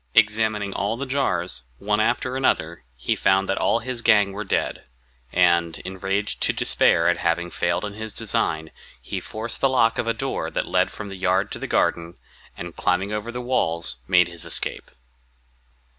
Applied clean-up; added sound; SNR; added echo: none; none; none; none.